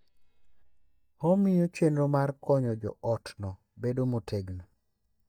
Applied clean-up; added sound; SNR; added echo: neural mask model DeepFilterNet 3.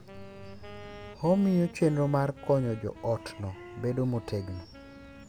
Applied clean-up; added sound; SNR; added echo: none; Wind instrument, woodwind instrument; 18 dB; none.